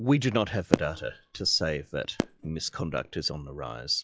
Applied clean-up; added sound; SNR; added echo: classical method log-MMSE.